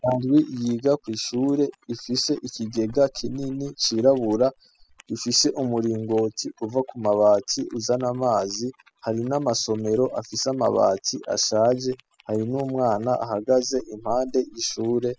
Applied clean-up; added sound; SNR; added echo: classical method spectral subtraction.